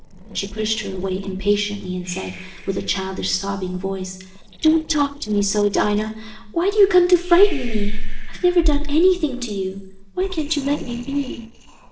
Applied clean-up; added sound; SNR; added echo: neural separator model SepFormer DNS4.